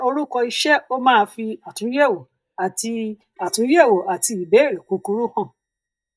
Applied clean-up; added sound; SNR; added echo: neural mask model DeepFilterNet 3.